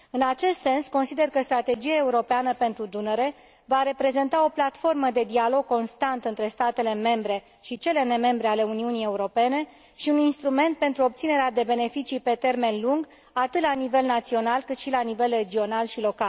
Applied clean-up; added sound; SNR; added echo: none; none; none; none.